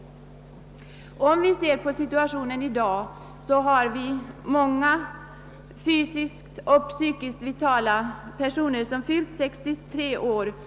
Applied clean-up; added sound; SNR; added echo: none; none; none; none.